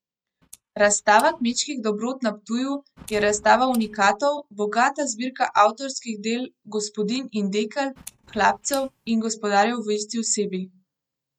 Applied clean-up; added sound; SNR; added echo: neural mask model RNNoise.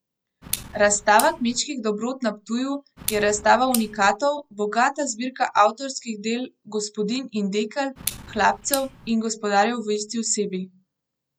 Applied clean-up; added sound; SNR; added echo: none; Clock; 13 dB; none.